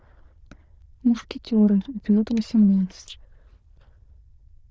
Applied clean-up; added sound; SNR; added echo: neural diffusion model UNIVERSE++.